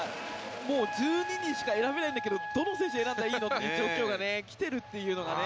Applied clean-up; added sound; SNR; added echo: none; Wind instrument, woodwind instrument; 8 dB; none.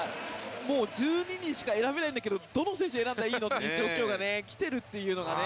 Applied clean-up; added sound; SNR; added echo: none; none; none; none.